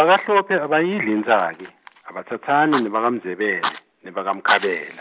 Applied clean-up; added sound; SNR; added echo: none; Fire; 12 dB; none.